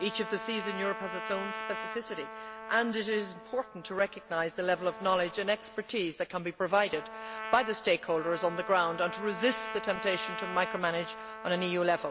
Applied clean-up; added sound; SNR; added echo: none; Trumpet; 10 dB; none.